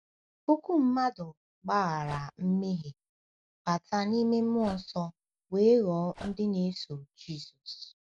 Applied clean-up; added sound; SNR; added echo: none; Dog; 20 dB; none.